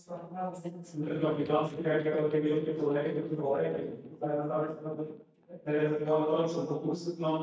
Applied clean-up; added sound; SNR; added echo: neural mask model DeepFilterNet 3.